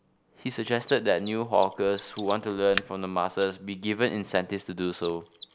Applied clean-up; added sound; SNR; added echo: none; Mechanisms; 13 dB; none.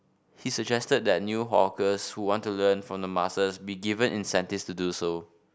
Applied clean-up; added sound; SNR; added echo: none; none; none; none.